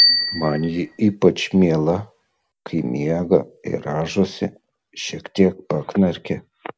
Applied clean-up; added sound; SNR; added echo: none; Bicycle bell; 7 dB; none.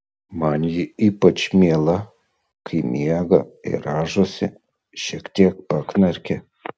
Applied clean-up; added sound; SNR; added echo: none; none; none; none.